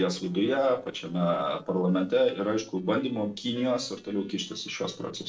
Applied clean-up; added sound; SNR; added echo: neural separator model SepFormer DNS4.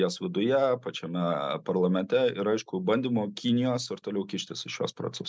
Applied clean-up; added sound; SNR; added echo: none; none; none; none.